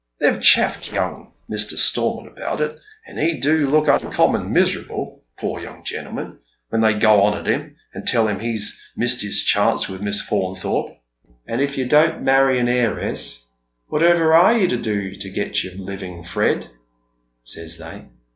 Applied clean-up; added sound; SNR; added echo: neural separator model SepFormer DNS4.